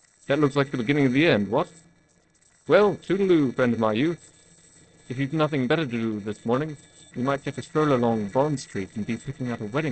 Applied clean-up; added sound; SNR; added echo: neural separator model SepFormer DNS4.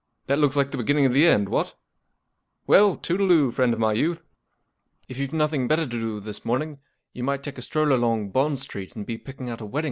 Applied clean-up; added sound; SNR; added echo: none; none; none; none.